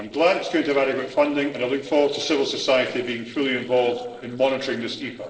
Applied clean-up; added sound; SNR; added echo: neural separator model SepFormer DNS4.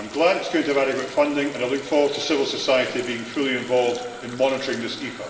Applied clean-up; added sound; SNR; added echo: none; Water tap, faucet; 17 dB; reverberation time 2.3 s.